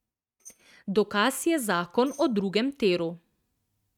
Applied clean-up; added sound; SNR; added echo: neural mask model RNNoise.